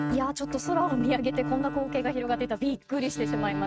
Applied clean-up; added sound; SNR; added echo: neural mask model RNNoise.